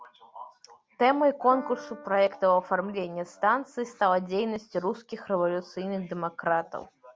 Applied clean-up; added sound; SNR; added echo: none; Piano; 20 dB; none.